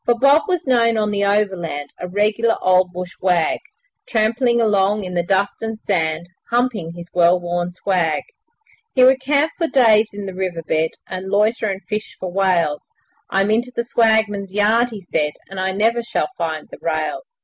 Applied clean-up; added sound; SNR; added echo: none; none; none; none.